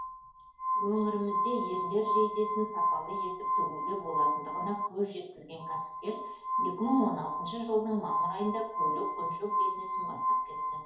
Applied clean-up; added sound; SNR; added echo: none; Glass; -1 dB; reverberation time 2.2 s.